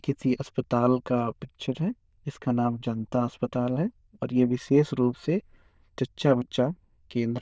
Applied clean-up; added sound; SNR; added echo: neural diffusion model UNIVERSE++.